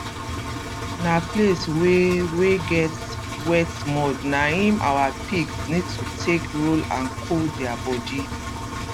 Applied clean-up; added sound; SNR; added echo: none; Engine; 7 dB; none.